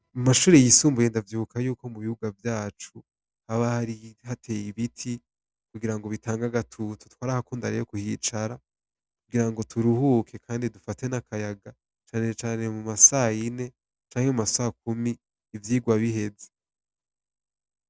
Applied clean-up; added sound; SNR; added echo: none; none; none; none.